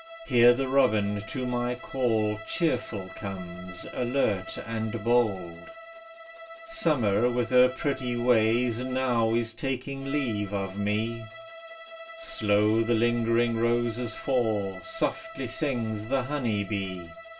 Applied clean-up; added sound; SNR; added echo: none; Bowed string instrument; 15 dB; reverberation time 0.2 s.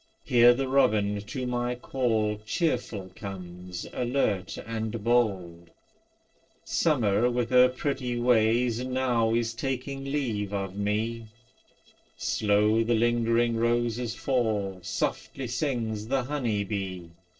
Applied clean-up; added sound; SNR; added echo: neural separator model SepFormer DNS4.